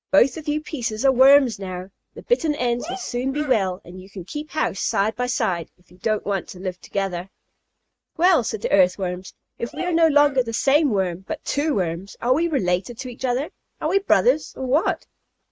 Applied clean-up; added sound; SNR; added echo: neural mask model RNNoise.